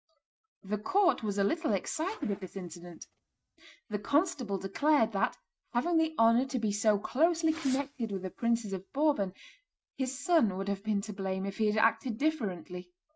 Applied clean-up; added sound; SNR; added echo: neural mask model RNNoise.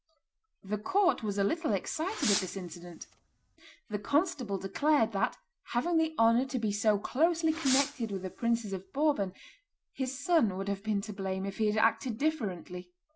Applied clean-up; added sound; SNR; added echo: none; Fireworks; 8 dB; none.